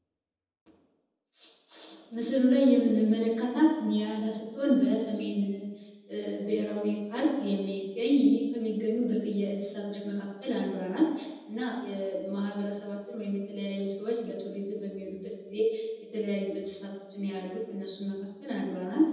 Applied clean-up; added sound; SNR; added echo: none; none; none; reverberation time 1.1 s.